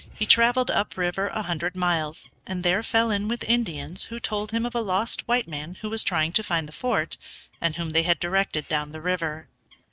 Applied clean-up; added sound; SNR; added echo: neural mask model RNNoise.